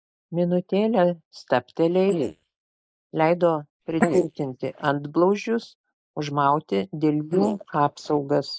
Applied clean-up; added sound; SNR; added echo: neural mask model Resemble Enhance denoiser.